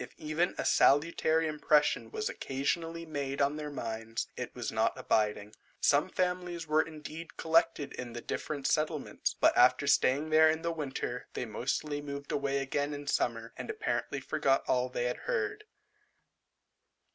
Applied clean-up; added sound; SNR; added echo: none; none; none; none.